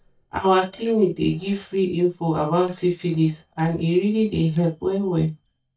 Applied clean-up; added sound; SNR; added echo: neural mask model DeepFilterNet 3.